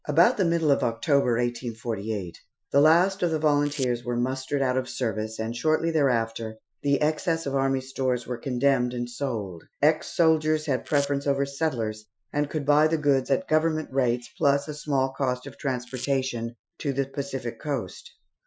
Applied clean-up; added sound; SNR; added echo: classical method Wiener filter.